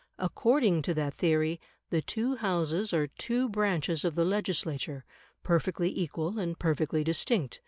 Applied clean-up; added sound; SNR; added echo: none; none; none; none.